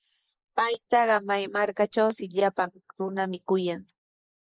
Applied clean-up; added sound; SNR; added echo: neural mask model Resemble Enhance denoiser.